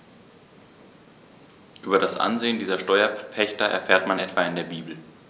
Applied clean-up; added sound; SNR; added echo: none; none; none; none.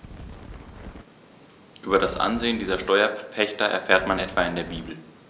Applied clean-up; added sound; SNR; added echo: none; Wind; 15 dB; none.